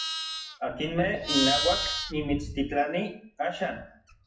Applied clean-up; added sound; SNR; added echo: classical method WPE with log-MMSE.